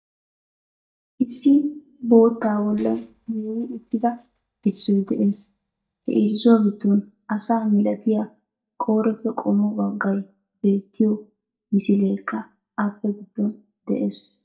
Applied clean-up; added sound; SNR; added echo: neural mask model DeepFilterNet 3.